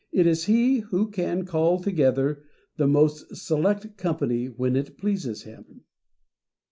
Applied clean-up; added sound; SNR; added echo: neural mask model Resemble Enhance denoiser.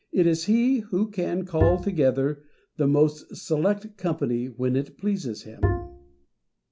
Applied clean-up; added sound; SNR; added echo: none; Bowed string instrument; 2 dB; none.